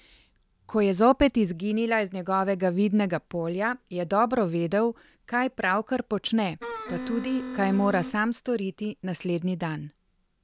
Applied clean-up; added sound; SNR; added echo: none; Wind instrument, woodwind instrument; 9 dB; none.